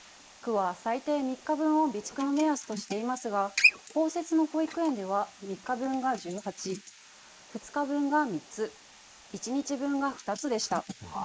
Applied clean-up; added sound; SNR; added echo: neural mask model Resemble Enhance denoiser.